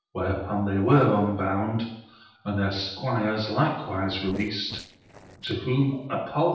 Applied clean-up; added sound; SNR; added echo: neural separator model SepFormer DNS4.